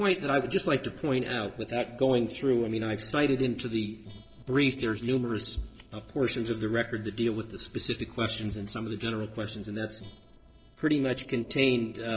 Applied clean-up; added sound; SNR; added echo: neural separator model SepFormer DNS4.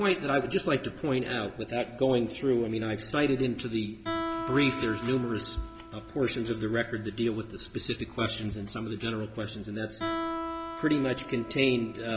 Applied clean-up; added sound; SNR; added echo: none; Guitar; 11 dB; none.